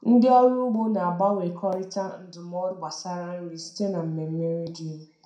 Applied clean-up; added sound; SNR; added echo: none; none; none; reverberation time 0.4 s.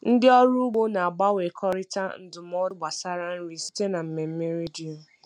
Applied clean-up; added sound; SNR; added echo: none; none; none; none.